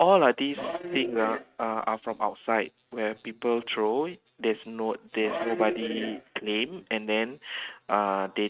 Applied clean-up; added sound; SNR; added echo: neural mask model RNNoise.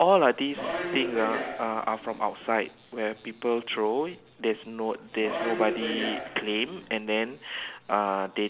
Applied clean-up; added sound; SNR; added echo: none; Subway, metro, underground; 5 dB; none.